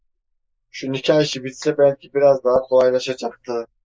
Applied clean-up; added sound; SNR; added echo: neural mask model Resemble Enhance denoiser.